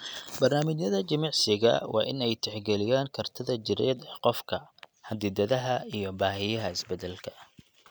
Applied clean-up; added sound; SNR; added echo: none; none; none; none.